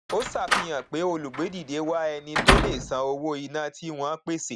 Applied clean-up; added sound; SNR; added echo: none; Slam; -2 dB; none.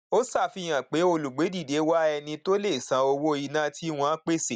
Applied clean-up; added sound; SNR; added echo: none; none; none; none.